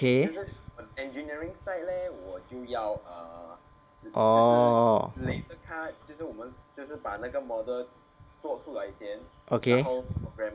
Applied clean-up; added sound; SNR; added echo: none; none; none; none.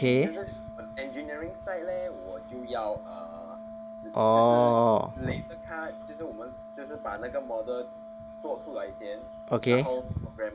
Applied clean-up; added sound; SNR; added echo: none; Organ; 13 dB; none.